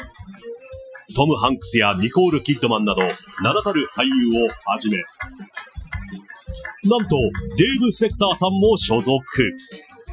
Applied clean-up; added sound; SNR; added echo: classical method Wiener filter.